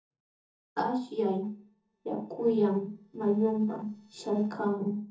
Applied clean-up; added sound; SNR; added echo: neural separator model SepFormer DNS4.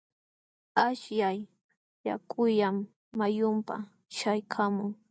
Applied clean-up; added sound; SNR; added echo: none; none; none; none.